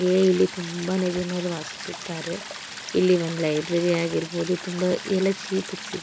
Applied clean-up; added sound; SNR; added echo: none; Stream; 12 dB; none.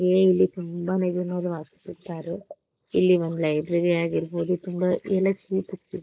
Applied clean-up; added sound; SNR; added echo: neural mask model Resemble Enhance denoiser.